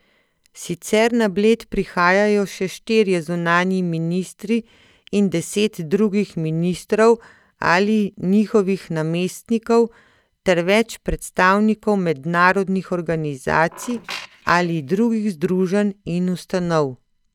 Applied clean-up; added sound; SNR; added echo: neural mask model DeepFilterNet 3.